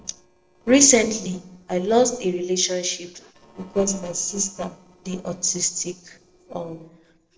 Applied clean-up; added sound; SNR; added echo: neural separator model SepFormer DNS4.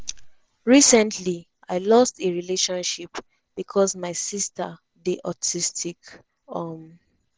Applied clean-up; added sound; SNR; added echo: none; none; none; none.